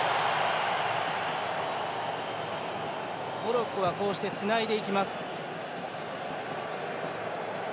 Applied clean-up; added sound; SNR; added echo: none; none; none; none.